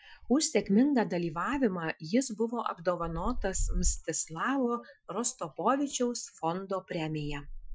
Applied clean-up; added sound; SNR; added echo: classical method Wiener filter.